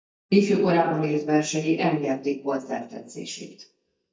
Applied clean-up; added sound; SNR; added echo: neural mask model DeepFilterNet 3.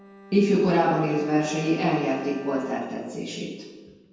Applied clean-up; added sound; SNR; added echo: none; Bowed string instrument; 19 dB; reverberation time 1.1 s.